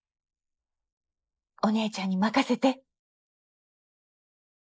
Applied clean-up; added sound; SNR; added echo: neural mask model Resemble Enhance denoiser.